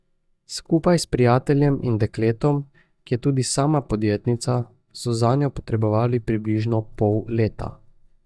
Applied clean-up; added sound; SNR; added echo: neural mask model DeepFilterNet 3.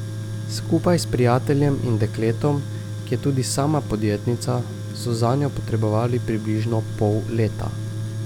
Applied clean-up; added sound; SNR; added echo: none; Tools; 6 dB; none.